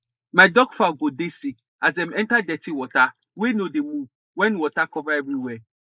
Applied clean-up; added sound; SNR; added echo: neural mask model Resemble Enhance denoiser.